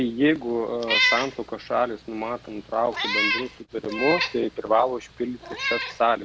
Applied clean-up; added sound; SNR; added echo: none; Meow; 4 dB; none.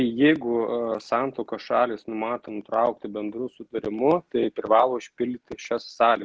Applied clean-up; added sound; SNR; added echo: none; none; none; none.